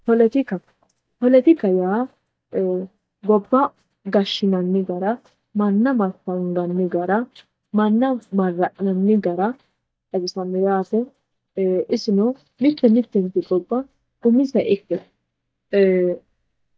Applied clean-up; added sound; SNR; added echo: neural mask model DeepFilterNet 3.